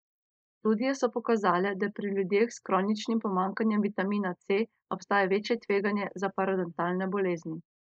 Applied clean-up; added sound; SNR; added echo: neural mask model Resemble Enhance denoiser.